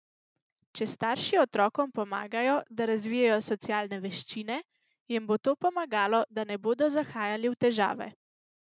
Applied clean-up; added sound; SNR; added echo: none; none; none; none.